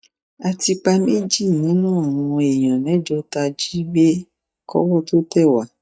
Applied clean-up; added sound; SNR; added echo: neural mask model DeepFilterNet 3.